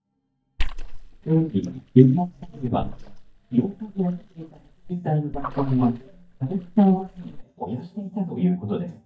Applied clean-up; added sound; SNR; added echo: neural mask model DeepFilterNet 3.